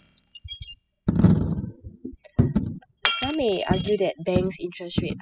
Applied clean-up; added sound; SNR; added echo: classical method spectral subtraction.